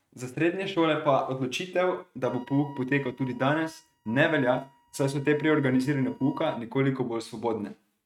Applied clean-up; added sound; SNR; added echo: neural mask model RNNoise.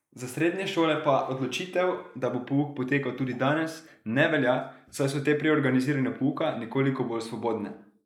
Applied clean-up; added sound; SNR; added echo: neural mask model Resemble Enhance denoiser.